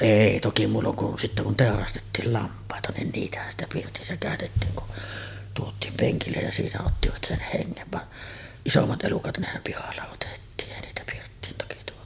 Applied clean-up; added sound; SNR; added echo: none; none; none; none.